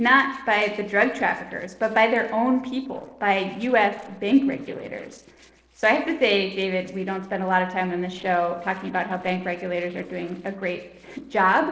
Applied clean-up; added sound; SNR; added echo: neural separator model SepFormer DNS4.